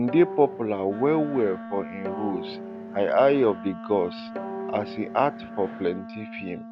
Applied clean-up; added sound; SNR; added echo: none; Wind instrument, woodwind instrument + Guitar; 11 dB; none.